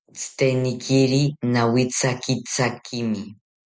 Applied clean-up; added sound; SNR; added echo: none; none; none; none.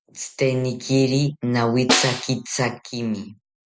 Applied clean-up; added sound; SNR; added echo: none; Snare drum; 4 dB; none.